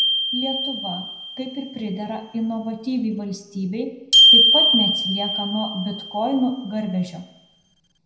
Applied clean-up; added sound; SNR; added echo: none; Glockenspiel; -5 dB; reverberation time 0.8 s.